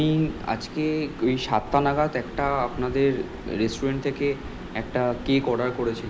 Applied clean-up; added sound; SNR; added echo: none; none; none; none.